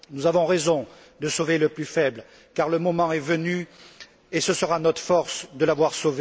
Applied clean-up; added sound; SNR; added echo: none; none; none; none.